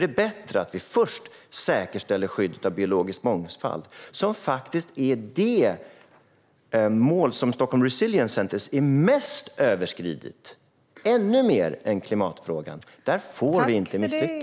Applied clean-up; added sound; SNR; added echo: none; none; none; none.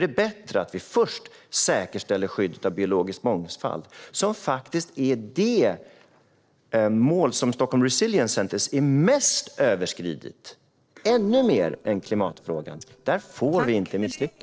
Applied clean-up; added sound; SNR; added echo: neural separator model SepFormer DNS4.